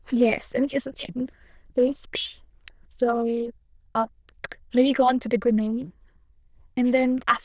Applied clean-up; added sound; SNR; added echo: neural diffusion model UNIVERSE++.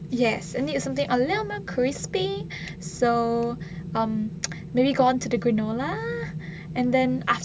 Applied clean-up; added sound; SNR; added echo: none; none; none; none.